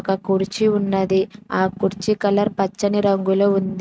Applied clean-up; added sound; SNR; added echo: neural mask model RNNoise.